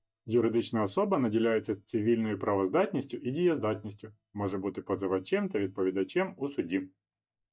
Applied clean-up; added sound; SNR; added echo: neural mask model DeepFilterNet 3.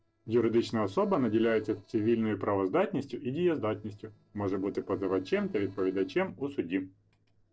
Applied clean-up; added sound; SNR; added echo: neural separator model SepFormer DNS4.